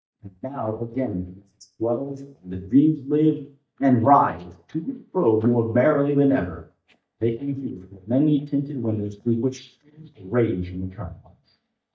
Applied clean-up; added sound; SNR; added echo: neural mask model DeepFilterNet 3.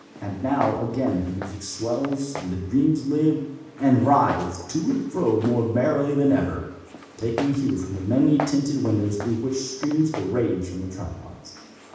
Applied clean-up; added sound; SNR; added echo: none; Walk, footsteps; 15 dB; reverberation time 0.9 s.